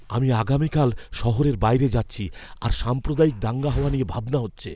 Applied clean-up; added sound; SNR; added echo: none; Hiss; 16 dB; none.